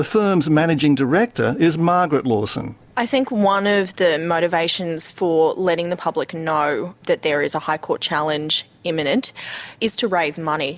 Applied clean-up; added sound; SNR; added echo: none; none; none; none.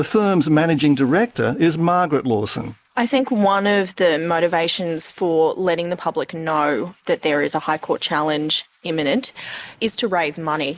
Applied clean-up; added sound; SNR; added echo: neural mask model Resemble Enhance denoiser.